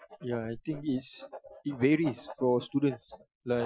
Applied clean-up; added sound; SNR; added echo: classical method Wiener filter.